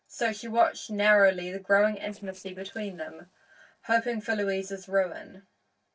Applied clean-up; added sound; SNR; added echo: neural separator model SepFormer DNS4.